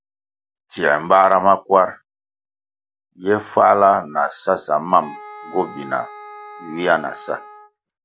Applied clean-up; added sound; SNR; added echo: none; Wind instrument, woodwind instrument; 18 dB; none.